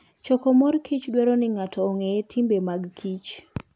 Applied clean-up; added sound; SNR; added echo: none; none; none; none.